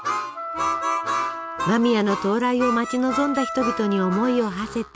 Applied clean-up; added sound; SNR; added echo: none; Wind instrument, woodwind instrument; 10 dB; none.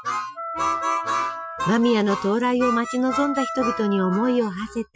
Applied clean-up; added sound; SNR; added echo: classical method Wiener filter.